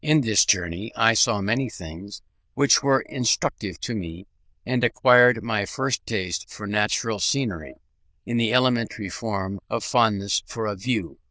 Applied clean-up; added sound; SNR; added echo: neural diffusion model UNIVERSE++.